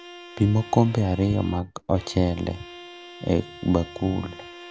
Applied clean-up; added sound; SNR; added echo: none; Bowed string instrument; 18 dB; none.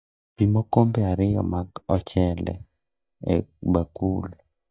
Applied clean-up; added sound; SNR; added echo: neural mask model DeepFilterNet 3.